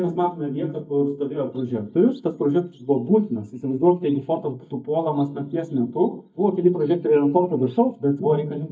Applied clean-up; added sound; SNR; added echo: neural mask model DeepFilterNet 3.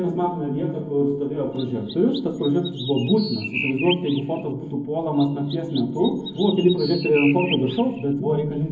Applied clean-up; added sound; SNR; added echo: none; Chirp, tweet; 11 dB; reverberation time 0.3 s.